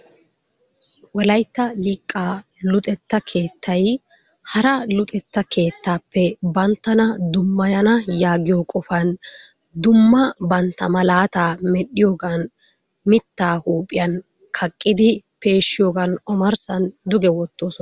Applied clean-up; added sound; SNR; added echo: none; none; none; none.